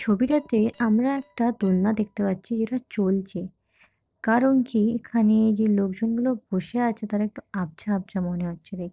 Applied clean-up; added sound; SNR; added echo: neural separator model SepFormer DNS4.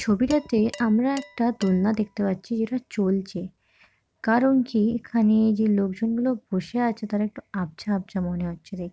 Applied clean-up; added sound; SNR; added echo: none; Dishes, pots, and pans; 19 dB; none.